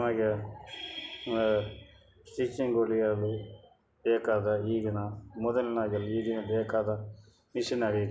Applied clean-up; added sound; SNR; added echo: none; none; none; none.